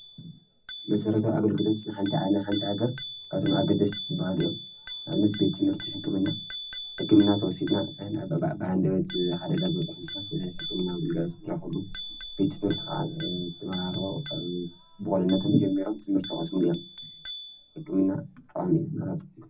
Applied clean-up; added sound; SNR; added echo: none; Bicycle bell; 12 dB; reverberation time 0.4 s.